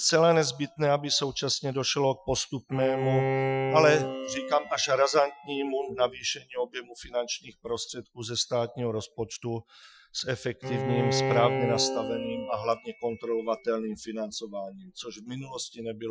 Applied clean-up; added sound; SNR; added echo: classical method Wiener filter.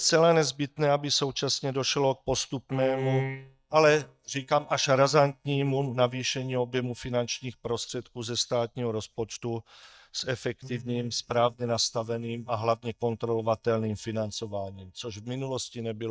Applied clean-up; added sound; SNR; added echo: neural mask model DeepFilterNet 3.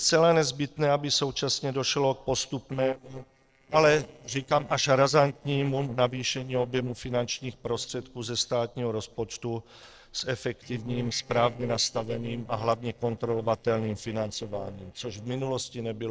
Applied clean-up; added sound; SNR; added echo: neural separator model SepFormer DNS4.